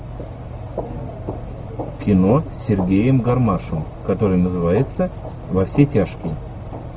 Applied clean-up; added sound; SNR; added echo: none; none; none; none.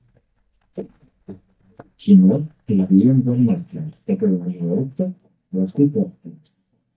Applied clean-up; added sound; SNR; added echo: neural mask model DeepFilterNet 3.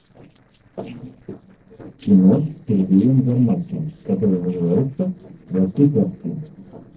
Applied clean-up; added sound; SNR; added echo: neural separator model SepFormer DNS4.